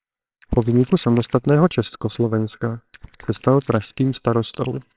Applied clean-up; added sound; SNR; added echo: neural separator model SepFormer WHAMR!.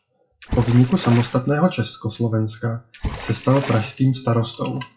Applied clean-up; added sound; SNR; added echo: classical method WPE with log-MMSE.